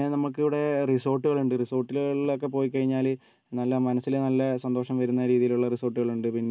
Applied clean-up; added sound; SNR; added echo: none; none; none; none.